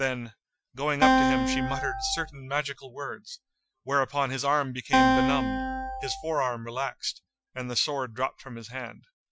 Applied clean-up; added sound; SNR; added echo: classical method Wiener filter.